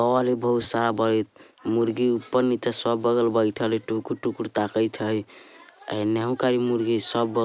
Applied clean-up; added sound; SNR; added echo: none; none; none; none.